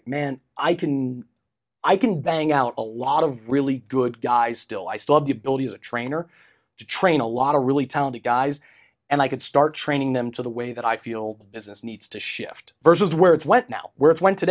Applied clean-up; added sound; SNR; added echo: none; none; none; none.